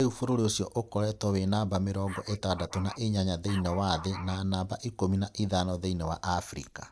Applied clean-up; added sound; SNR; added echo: neural mask model Resemble Enhance denoiser.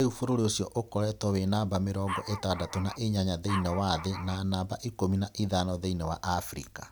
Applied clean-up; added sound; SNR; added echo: none; Dog; 10 dB; none.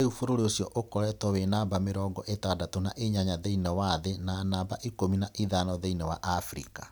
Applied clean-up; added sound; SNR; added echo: none; none; none; none.